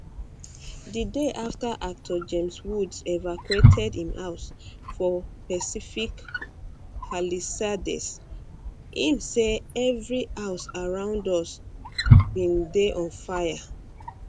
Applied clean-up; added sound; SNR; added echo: none; Wild animals; -2 dB; none.